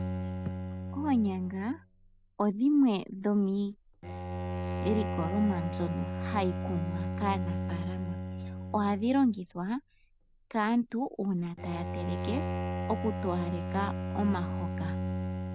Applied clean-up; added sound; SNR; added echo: none; Bowed string instrument; 4 dB; none.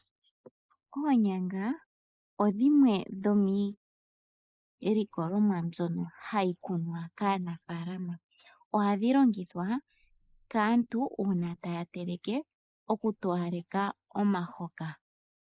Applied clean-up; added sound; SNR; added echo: neural mask model Resemble Enhance denoiser.